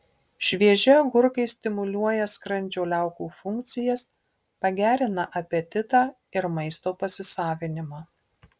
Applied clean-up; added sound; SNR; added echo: none; none; none; none.